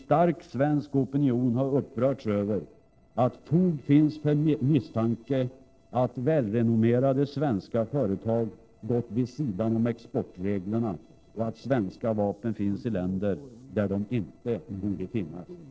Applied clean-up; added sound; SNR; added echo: neural separator model SepFormer DNS4.